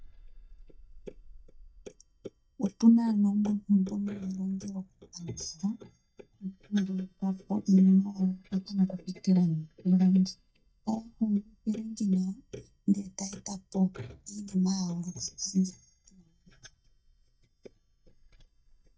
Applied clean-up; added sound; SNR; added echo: neural mask model DeepFilterNet 3.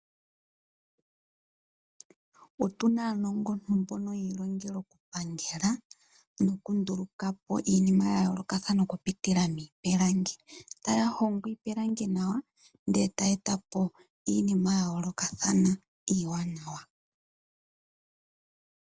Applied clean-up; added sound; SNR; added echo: none; none; none; none.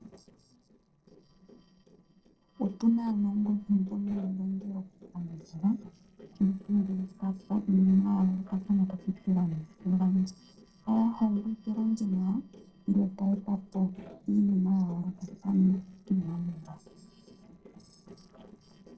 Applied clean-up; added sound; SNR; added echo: neural separator model SepFormer DNS4.